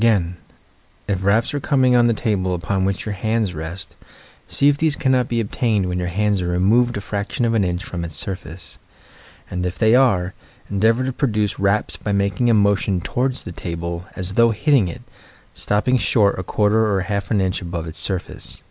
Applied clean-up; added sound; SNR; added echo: none; none; none; none.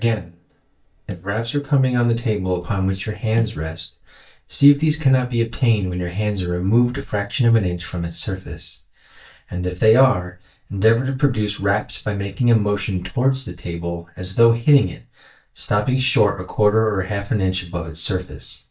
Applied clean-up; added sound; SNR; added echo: neural mask model DeepFilterNet 3.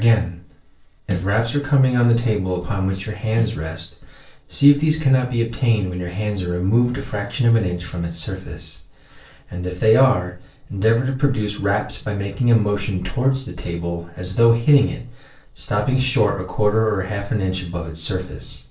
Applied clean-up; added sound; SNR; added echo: neural separator model SepFormer DNS4.